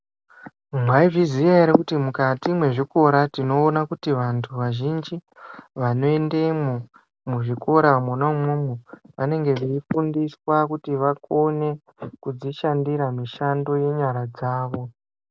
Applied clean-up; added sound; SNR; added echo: none; none; none; none.